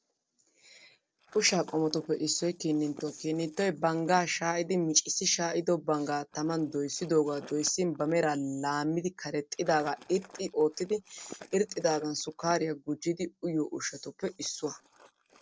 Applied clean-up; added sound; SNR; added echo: neural separator model SepFormer DNS4.